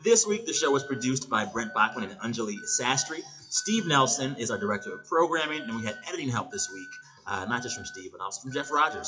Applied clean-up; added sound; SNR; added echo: classical method WPE with log-MMSE.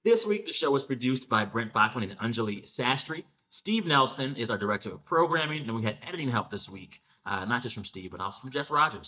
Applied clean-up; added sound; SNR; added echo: neural mask model DeepFilterNet 3.